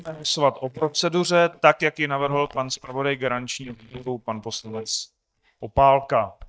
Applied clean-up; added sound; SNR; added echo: neural mask model DeepFilterNet 3.